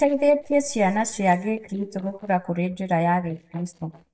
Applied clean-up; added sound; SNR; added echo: neural mask model DeepFilterNet 3.